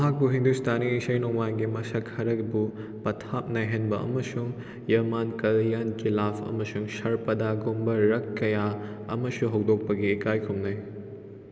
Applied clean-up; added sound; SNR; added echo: none; none; none; none.